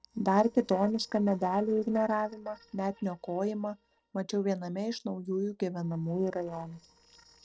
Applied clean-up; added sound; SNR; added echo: neural separator model SepFormer DNS4.